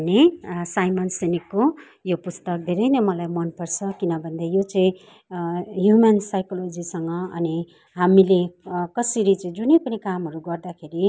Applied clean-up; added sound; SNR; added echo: none; none; none; none.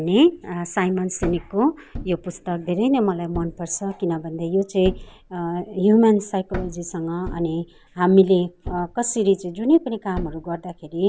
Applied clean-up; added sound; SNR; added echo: none; Thump, thud; 16 dB; none.